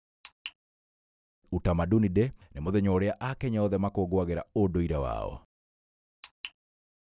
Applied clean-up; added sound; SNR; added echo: none; none; none; none.